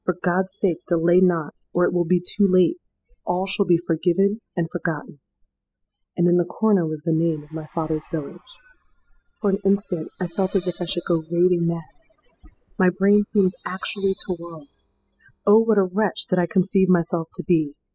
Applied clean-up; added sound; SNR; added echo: classical method spectral subtraction.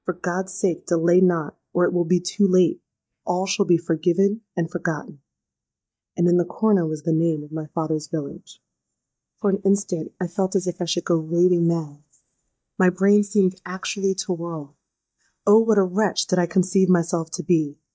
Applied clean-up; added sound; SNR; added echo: neural mask model DeepFilterNet 3.